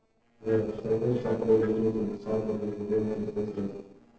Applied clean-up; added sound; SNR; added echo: neural separator model SepFormer DNS4.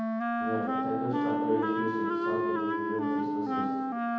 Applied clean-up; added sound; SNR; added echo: none; Wind instrument, woodwind instrument; -4 dB; reverberation time 1.2 s.